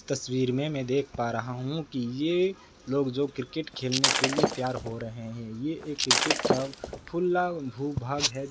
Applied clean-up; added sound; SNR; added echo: none; Shatter; -2 dB; none.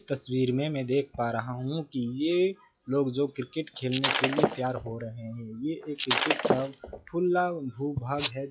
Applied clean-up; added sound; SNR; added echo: classical method log-MMSE.